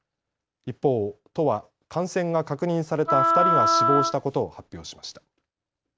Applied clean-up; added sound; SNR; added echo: none; Wind instrument, woodwind instrument; -4 dB; none.